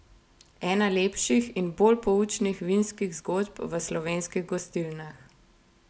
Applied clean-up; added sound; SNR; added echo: none; none; none; none.